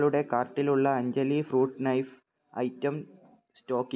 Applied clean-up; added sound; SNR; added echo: none; none; none; none.